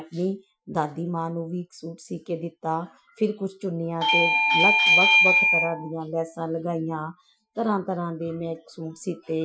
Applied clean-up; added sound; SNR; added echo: classical method Wiener filter.